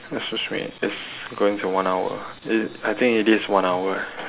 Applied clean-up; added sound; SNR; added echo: none; none; none; none.